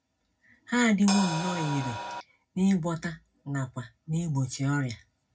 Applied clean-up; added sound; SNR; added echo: none; Crash cymbal; 4 dB; reverberation time 0.4 s.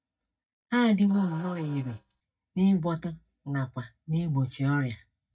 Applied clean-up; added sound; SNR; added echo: neural mask model DeepFilterNet 3.